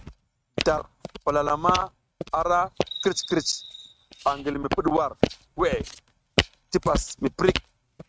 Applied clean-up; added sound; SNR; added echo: neural mask model RNNoise.